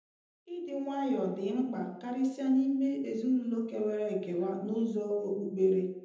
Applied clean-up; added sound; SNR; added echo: none; none; none; reverberation time 0.8 s.